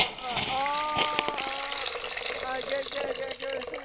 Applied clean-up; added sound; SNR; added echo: none; Hiss; -4 dB; none.